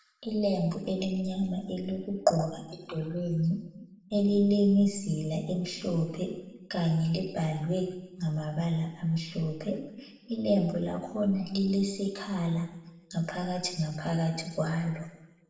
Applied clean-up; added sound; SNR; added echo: none; none; none; reverberation time 1.0 s.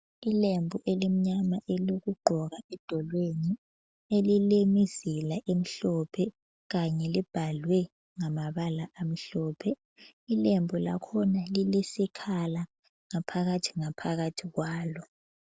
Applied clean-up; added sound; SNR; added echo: none; none; none; none.